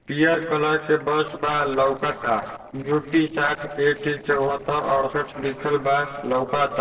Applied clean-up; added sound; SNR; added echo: neural separator model SepFormer DNS4.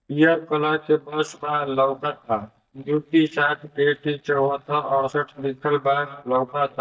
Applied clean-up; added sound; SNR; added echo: neural mask model DeepFilterNet 3.